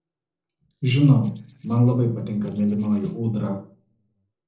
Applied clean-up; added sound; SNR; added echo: neural separator model SepFormer DNS4.